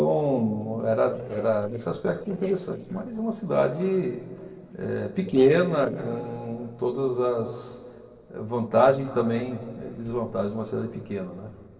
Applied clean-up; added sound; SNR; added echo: neural separator model SepFormer DNS4.